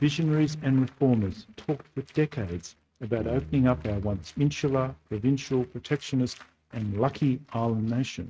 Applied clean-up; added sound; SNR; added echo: neural mask model RNNoise.